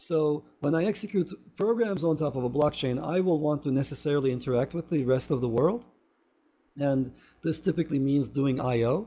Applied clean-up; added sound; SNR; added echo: none; none; none; none.